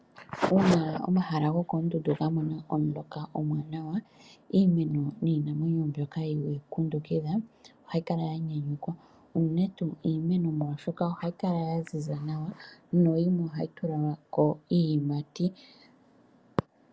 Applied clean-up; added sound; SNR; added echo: none; none; none; none.